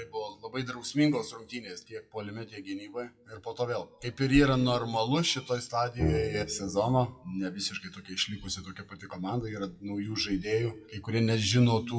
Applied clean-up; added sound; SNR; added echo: classical method WPE with log-MMSE.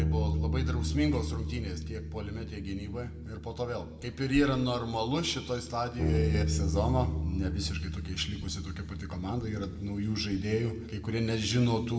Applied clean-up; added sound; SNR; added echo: none; Bass guitar; 2 dB; reverberation time 1.0 s.